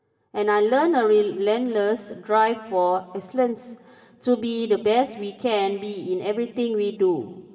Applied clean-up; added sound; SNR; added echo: none; none; none; reverberation time 2.4 s.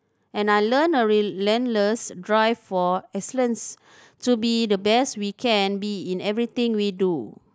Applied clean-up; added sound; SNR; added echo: none; none; none; none.